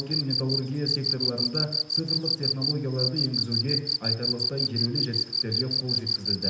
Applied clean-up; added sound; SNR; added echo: none; Cricket; -2 dB; reverberation time 0.8 s.